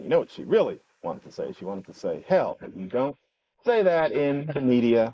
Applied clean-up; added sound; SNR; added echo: neural mask model Resemble Enhance denoiser.